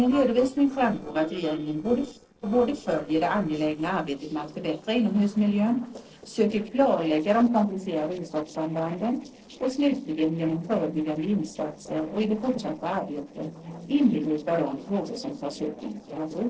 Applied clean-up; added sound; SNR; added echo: neural separator model SepFormer DNS4.